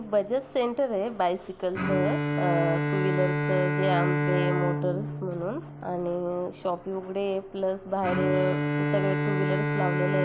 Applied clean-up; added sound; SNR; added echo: none; Bowed string instrument; 0 dB; none.